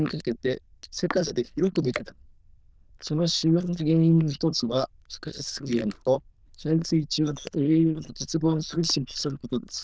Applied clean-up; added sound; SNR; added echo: neural diffusion model UNIVERSE++.